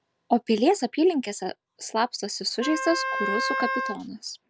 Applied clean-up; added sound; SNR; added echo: none; Wind instrument, woodwind instrument; 2 dB; none.